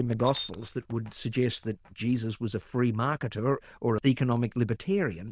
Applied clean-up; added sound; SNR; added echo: neural diffusion model UNIVERSE++.